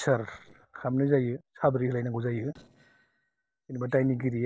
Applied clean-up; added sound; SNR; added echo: neural separator model SepFormer DNS4.